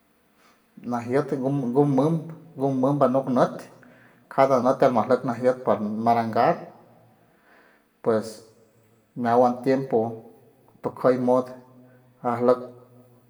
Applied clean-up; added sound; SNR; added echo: none; none; none; reverberation time 0.6 s.